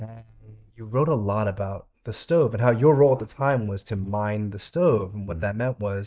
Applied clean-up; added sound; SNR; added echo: neural mask model DeepFilterNet 3.